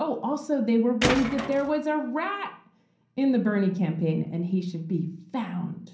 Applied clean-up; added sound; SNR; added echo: none; Tools; 3 dB; reverberation time 0.6 s.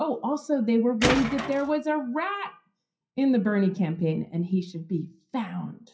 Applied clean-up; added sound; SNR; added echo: classical method WPE with log-MMSE.